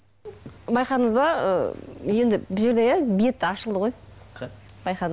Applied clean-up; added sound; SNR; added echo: none; none; none; none.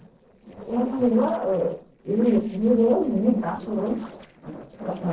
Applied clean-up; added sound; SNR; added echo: neural separator model SepFormer DNS4.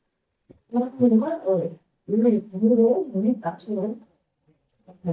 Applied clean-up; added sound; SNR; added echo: neural mask model DeepFilterNet 3.